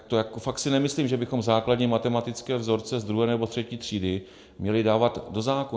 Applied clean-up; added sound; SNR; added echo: none; none; none; reverberation time 0.4 s.